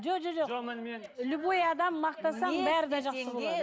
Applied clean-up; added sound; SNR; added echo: none; none; none; none.